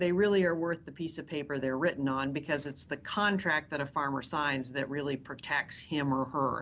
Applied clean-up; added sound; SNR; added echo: none; none; none; none.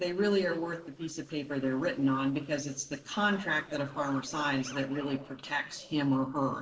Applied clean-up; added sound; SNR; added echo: neural separator model SepFormer DNS4.